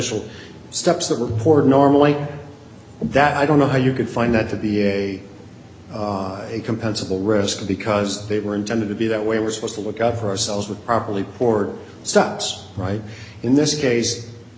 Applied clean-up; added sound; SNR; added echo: none; none; none; none.